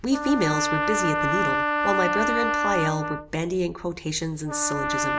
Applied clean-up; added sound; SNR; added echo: none; Trumpet; 0 dB; none.